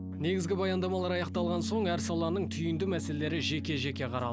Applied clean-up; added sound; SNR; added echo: none; Piano; 5 dB; none.